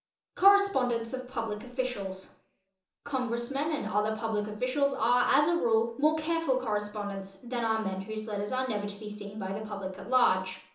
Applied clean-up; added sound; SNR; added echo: none; none; none; reverberation time 1.2 s.